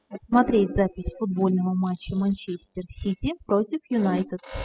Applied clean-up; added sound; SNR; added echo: classical method spectral subtraction.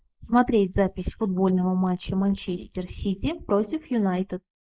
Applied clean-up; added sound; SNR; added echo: neural mask model Resemble Enhance denoiser.